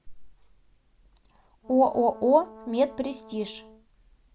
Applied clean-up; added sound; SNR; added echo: none; Brass instrument; 19 dB; none.